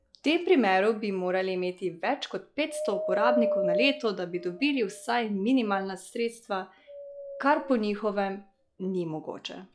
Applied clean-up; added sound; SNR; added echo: classical method log-MMSE.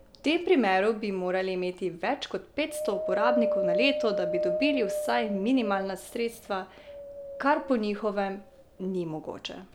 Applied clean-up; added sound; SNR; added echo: none; Wind; 5 dB; none.